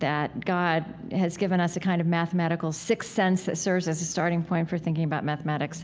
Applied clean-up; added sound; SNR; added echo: none; none; none; none.